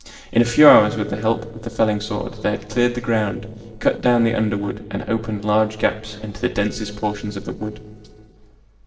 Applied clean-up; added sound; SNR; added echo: neural separator model SepFormer DNS4.